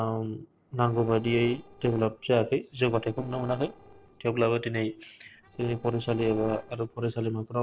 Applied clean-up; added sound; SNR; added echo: neural separator model SepFormer DNS4.